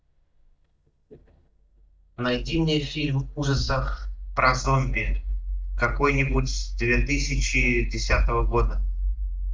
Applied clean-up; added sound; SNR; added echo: neural mask model DeepFilterNet 3.